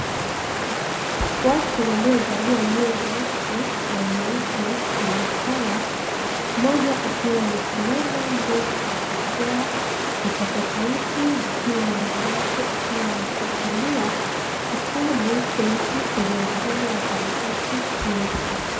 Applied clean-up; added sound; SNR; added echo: none; Water; -1 dB; reverberation time 1.5 s.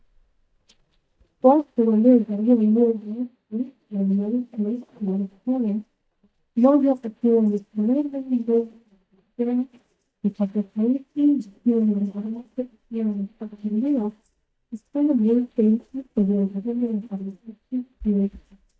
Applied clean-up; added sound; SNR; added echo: neural mask model DeepFilterNet 3.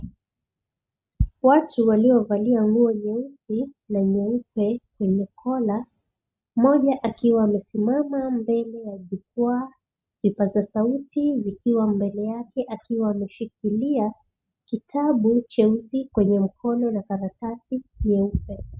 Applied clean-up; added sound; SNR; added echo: none; none; none; none.